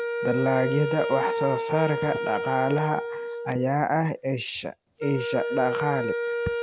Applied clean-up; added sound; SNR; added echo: none; Wind instrument, woodwind instrument; 3 dB; none.